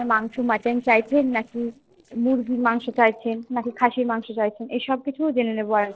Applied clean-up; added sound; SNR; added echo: neural separator model SepFormer DNS4.